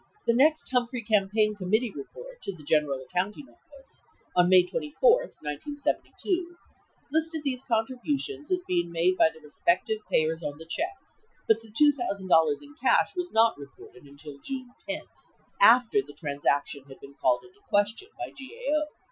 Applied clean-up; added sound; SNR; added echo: classical method Wiener filter.